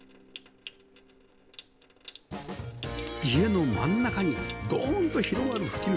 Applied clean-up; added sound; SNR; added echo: none; Trickle, dribble / Sink (filling or washing) / Water tap, faucet; 20 dB; none.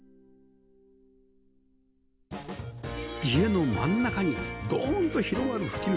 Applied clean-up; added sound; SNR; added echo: none; none; none; none.